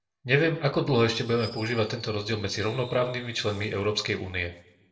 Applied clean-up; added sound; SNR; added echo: none; Fireworks; 20 dB; reverberation time 0.6 s.